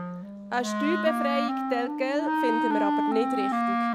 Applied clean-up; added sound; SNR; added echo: none; Wind instrument, woodwind instrument; -3 dB; none.